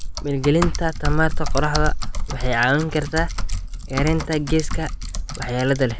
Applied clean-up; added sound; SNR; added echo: none; Typing; 0 dB; none.